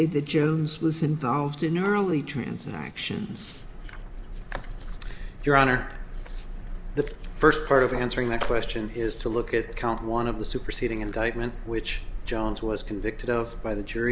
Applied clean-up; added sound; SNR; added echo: none; none; none; none.